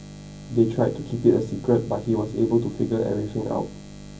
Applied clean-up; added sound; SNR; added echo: none; Buzz; 19 dB; reverberation time 0.4 s.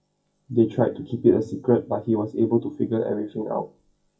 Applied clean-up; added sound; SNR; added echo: classical method WPE with log-MMSE.